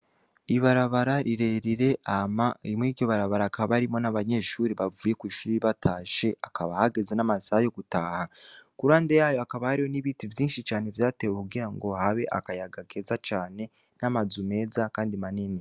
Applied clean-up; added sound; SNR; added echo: none; none; none; none.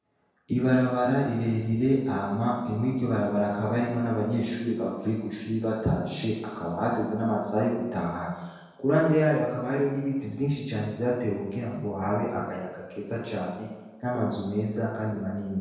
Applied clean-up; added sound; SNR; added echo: none; none; none; reverberation time 1.1 s.